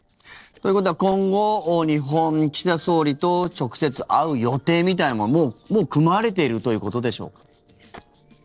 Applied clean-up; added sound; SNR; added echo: neural separator model SepFormer DNS4.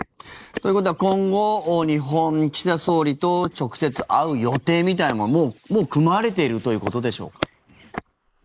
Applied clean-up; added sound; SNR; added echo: neural mask model Resemble Enhance denoiser.